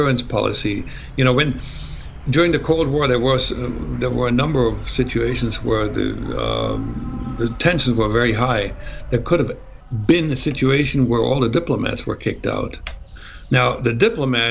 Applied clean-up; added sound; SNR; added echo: none; Insect; 12 dB; none.